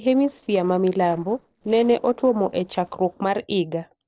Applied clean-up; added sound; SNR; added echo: neural separator model SepFormer DNS4.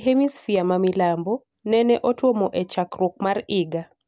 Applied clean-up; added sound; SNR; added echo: none; none; none; none.